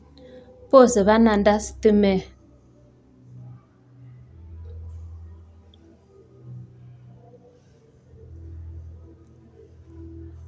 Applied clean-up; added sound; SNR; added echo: none; none; none; none.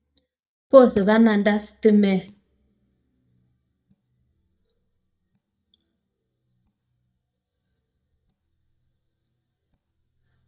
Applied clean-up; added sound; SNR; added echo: neural mask model DeepFilterNet 3.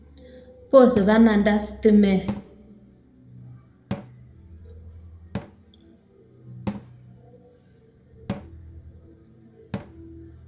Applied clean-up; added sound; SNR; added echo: none; Cupboard open or close / Drawer open or close; 15 dB; reverberation time 0.7 s.